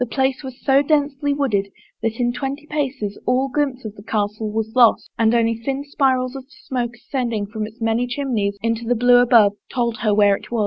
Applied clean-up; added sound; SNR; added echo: none; none; none; none.